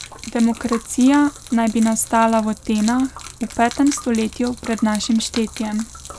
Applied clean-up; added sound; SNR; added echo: none; Gurgling / Liquid; 16 dB; none.